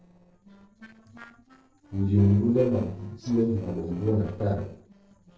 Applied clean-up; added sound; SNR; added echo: neural separator model SepFormer DNS4.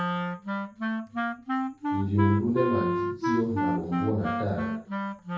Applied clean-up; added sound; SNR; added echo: none; Wind instrument, woodwind instrument; 0 dB; reverberation time 0.6 s.